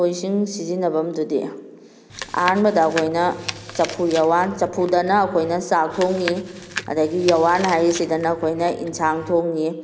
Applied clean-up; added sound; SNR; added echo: none; Chewing, mastication; 14 dB; none.